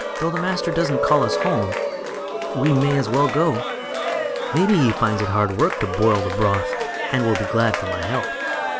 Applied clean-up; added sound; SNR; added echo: none; Cheering; 3 dB; none.